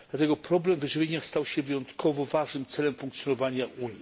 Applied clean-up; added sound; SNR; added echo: none; none; none; none.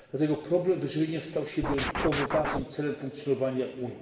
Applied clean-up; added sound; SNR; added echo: none; Scratching (performance technique); 2 dB; reverberation time 2.2 s.